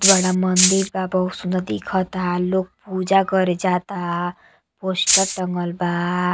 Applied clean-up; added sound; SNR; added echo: none; Rattle (instrument); -3 dB; none.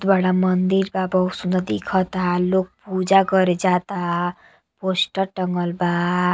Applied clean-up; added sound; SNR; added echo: none; none; none; none.